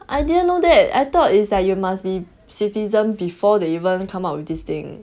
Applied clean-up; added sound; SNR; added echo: none; none; none; none.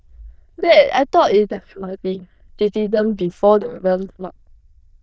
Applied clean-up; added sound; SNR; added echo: neural diffusion model UNIVERSE++.